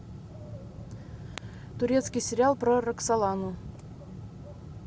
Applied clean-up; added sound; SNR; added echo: none; none; none; none.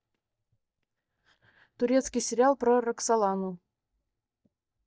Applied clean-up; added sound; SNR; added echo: neural mask model DeepFilterNet 3.